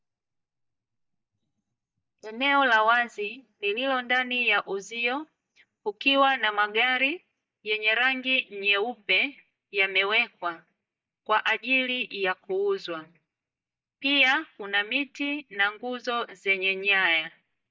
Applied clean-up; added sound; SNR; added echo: neural mask model DeepFilterNet 3.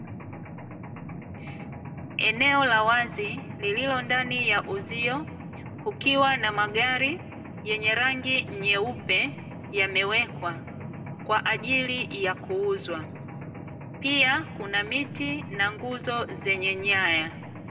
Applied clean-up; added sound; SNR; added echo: none; Mechanisms; 11 dB; reverberation time 0.6 s.